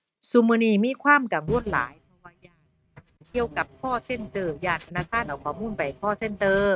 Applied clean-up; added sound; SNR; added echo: neural mask model RNNoise.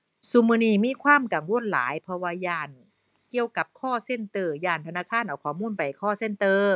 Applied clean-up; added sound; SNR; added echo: none; none; none; none.